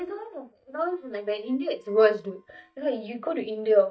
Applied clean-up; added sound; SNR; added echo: neural mask model DeepFilterNet 3.